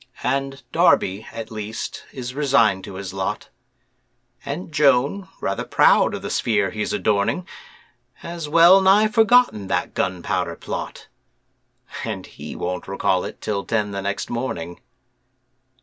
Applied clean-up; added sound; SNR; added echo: none; none; none; none.